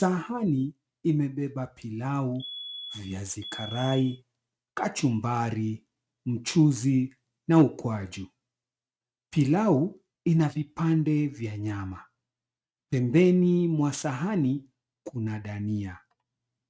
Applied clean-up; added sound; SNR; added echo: neural mask model RNNoise.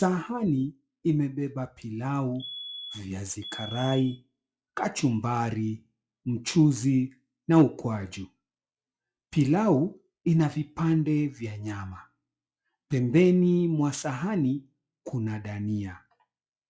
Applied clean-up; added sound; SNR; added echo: classical method log-MMSE.